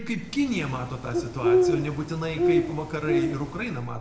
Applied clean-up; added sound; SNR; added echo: none; Bird; -3 dB; reverberation time 1.0 s.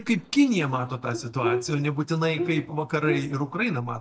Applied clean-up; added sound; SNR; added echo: neural mask model DeepFilterNet 3.